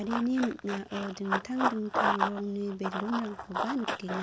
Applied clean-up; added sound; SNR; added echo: none; Run; 1 dB; none.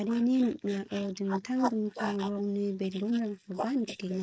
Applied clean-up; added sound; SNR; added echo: neural mask model Resemble Enhance denoiser.